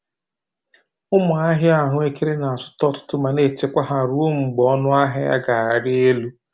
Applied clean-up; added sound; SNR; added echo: none; none; none; none.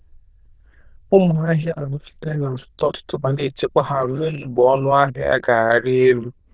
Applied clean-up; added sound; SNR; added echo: neural diffusion model UNIVERSE++.